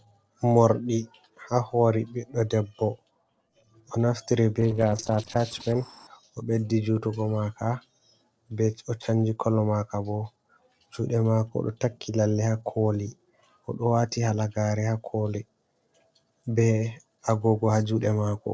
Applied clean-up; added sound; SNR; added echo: neural separator model SepFormer DNS4.